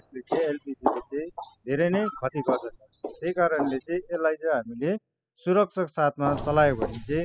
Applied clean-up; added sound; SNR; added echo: classical method spectral subtraction.